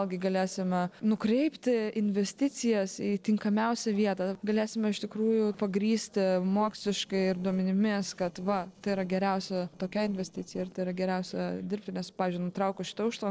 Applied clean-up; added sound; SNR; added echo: neural separator model SepFormer DNS4.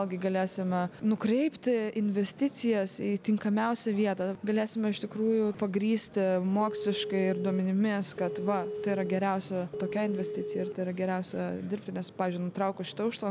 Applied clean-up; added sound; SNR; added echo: none; Telephone; 6 dB; none.